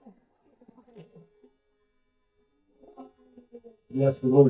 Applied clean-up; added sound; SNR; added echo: neural mask model DeepFilterNet 3.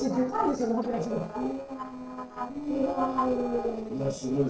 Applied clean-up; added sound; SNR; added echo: neural separator model SepFormer DNS4.